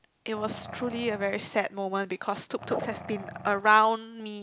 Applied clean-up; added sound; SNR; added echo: none; Growling; 15 dB; none.